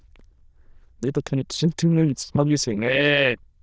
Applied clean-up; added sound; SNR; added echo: neural diffusion model UNIVERSE++.